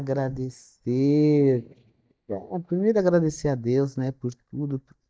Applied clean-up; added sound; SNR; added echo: neural mask model DeepFilterNet 3.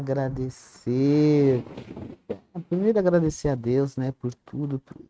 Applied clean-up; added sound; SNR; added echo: neural mask model RNNoise.